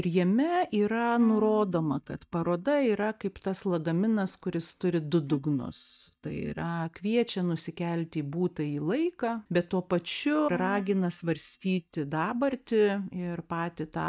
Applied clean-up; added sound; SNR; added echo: neural mask model DeepFilterNet 3.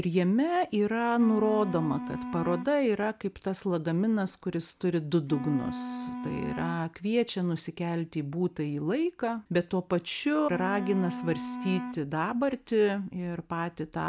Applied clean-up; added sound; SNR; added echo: none; Wind instrument, woodwind instrument; 10 dB; none.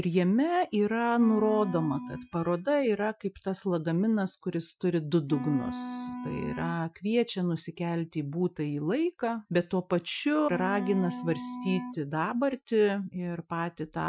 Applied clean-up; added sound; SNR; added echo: classical method Wiener filter.